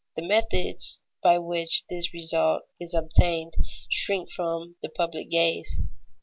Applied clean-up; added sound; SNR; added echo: none; none; none; none.